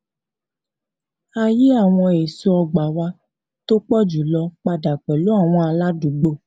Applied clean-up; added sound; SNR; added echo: none; none; none; none.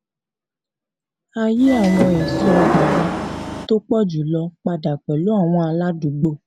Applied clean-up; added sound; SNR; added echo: none; Subway, metro, underground / Sliding door; 0 dB; none.